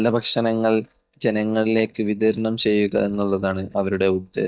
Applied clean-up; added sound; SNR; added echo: neural mask model DeepFilterNet 3.